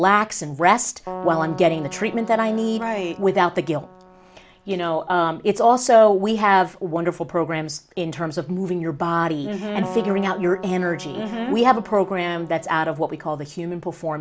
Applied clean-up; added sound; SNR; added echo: none; Keyboard (musical); 16 dB; none.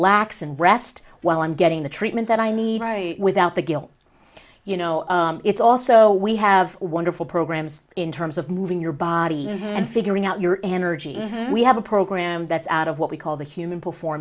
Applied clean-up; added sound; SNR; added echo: none; none; none; none.